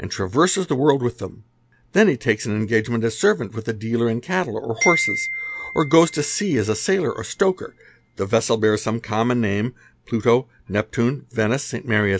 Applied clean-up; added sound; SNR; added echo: none; Glockenspiel; 8 dB; none.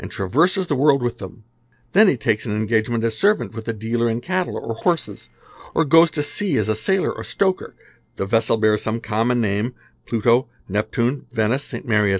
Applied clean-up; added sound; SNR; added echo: neural separator model SepFormer DNS4.